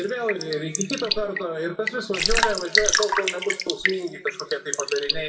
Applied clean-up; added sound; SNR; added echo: none; Raindrop / Drip; -1 dB; reverberation time 1.9 s.